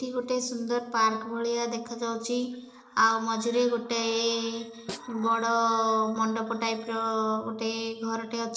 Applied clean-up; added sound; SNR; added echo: neural separator model SepFormer DNS4.